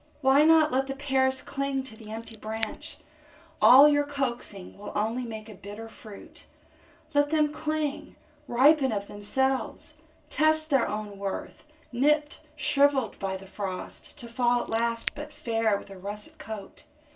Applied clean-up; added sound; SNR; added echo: none; Scissors; 10 dB; reverberation time 0.2 s.